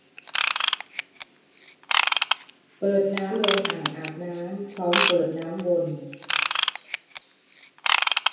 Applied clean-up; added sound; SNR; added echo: none; Ratchet, pawl / Tools; -3 dB; reverberation time 0.8 s.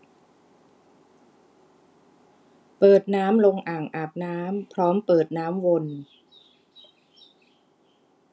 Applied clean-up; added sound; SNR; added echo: none; none; none; none.